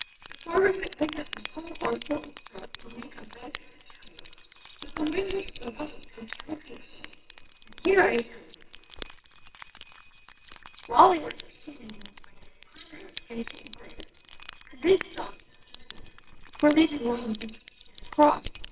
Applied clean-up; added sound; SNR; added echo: neural separator model SepFormer WHAMR!.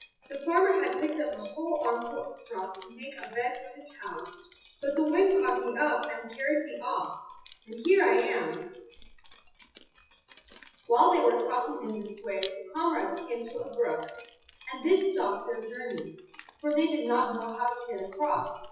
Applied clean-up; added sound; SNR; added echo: classical method WPE with log-MMSE.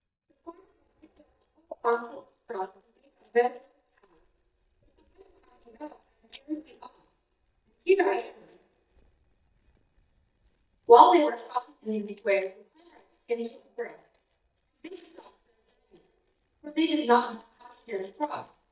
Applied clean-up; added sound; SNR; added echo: neural mask model DeepFilterNet 3.